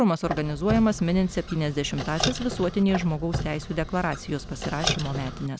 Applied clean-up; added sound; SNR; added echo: none; Squeak; 7 dB; none.